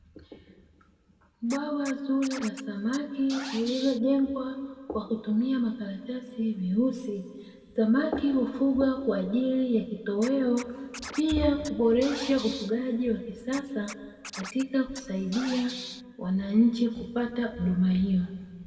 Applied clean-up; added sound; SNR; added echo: none; Scratching (performance technique); 15 dB; reverberation time 1.5 s.